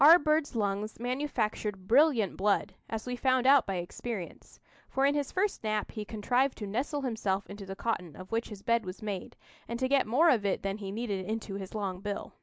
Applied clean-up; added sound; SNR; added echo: none; none; none; none.